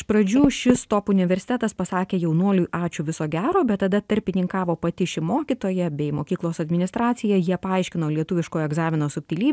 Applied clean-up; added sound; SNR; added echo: none; none; none; none.